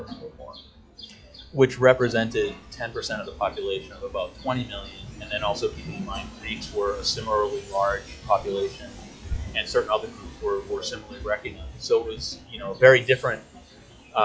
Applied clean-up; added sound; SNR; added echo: classical method log-MMSE.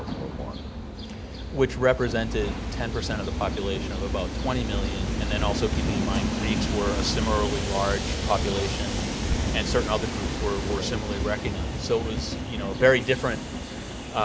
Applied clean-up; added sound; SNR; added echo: none; Train; 0 dB; none.